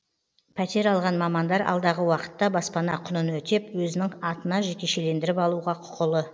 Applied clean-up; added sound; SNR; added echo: none; none; none; none.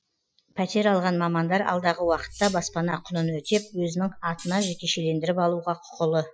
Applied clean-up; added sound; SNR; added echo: classical method Wiener filter.